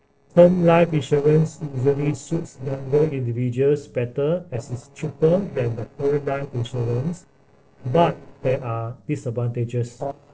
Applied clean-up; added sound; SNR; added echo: neural separator model SepFormer DNS4.